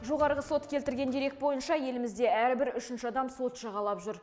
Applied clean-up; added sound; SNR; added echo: none; none; none; none.